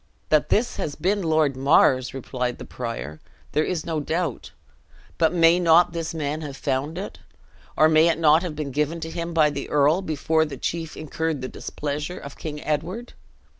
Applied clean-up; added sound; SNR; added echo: none; none; none; none.